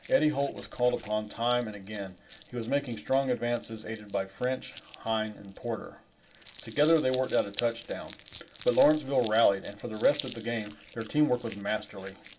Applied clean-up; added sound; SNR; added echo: none; Crumpling, crinkling; 14 dB; reverberation time 0.2 s.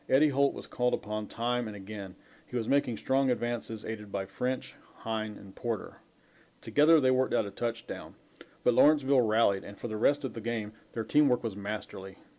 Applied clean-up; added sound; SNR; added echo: none; none; none; none.